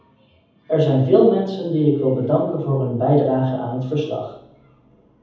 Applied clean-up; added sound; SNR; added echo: none; none; none; reverberation time 0.8 s.